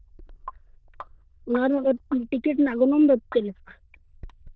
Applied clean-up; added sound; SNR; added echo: neural diffusion model UNIVERSE++.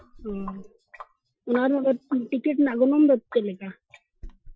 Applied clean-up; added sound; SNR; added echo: classical method Wiener filter.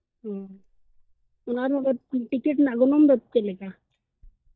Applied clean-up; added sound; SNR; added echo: neural mask model DeepFilterNet 3.